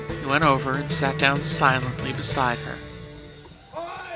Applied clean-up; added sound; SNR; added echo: none; Cheering; 6 dB; none.